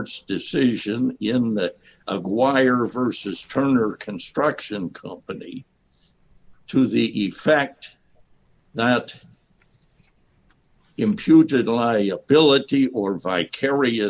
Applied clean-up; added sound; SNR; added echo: none; none; none; none.